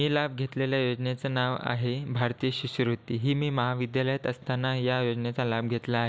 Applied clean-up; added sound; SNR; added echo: none; none; none; none.